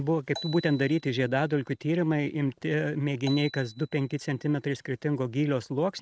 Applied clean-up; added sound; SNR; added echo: neural mask model RNNoise.